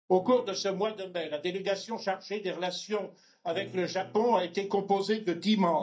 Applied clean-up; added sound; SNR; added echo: neural mask model DeepFilterNet 3.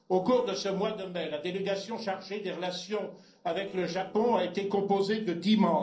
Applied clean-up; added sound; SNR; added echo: neural separator model SepFormer DNS4.